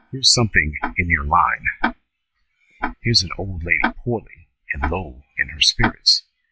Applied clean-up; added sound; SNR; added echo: classical method log-MMSE.